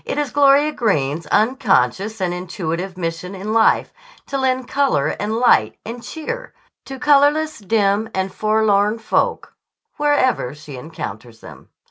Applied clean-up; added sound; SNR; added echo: none; none; none; none.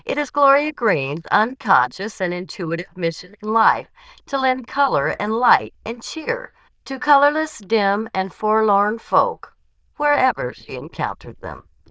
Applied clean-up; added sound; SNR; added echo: neural diffusion model UNIVERSE++.